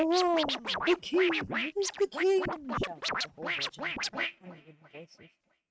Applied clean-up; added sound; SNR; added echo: neural mask model RNNoise.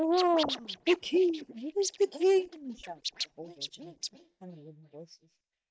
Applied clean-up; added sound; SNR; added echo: neural mask model DeepFilterNet 3.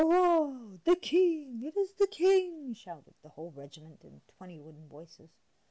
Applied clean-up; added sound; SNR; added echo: none; none; none; none.